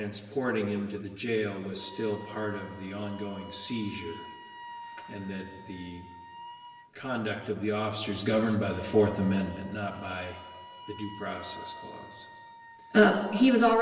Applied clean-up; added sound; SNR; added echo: none; Wind instrument, woodwind instrument; 18 dB; reverberation time 1.3 s.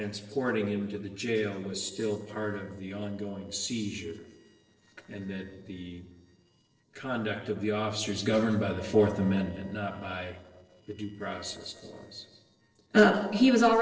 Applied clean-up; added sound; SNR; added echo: neural separator model SepFormer DNS4.